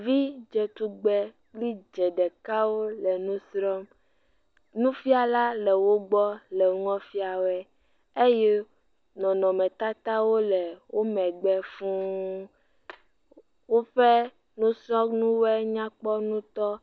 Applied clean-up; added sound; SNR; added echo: none; none; none; none.